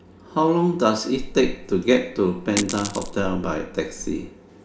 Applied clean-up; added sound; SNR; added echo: none; Coin (dropping); 10 dB; reverberation time 0.3 s.